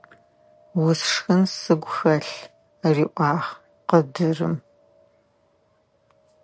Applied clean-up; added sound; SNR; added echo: none; none; none; none.